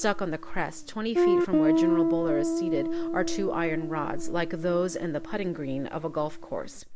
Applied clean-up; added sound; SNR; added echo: none; Guitar; -1 dB; none.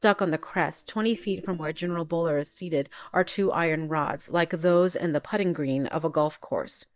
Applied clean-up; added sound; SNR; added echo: neural mask model DeepFilterNet 3.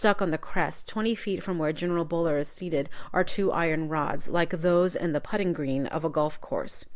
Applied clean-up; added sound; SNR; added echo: none; none; none; none.